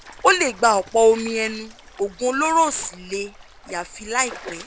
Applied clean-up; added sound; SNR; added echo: none; Stream; 20 dB; none.